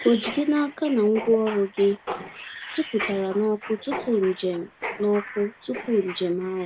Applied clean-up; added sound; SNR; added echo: none; Mechanisms; 12 dB; none.